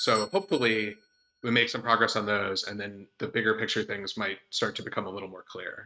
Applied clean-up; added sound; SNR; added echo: neural mask model RNNoise.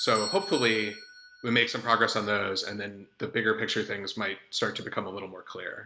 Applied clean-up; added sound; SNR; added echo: none; Bell / Doorbell; 16 dB; none.